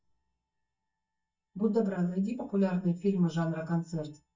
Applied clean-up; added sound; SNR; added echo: neural mask model DeepFilterNet 3.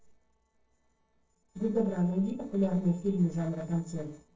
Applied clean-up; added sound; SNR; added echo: neural separator model SepFormer DNS4.